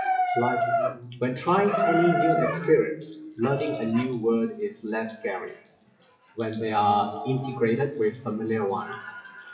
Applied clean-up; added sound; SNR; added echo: classical method WPE with log-MMSE.